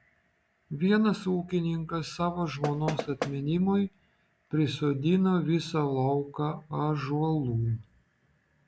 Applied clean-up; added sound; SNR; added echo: none; Knock; 7 dB; none.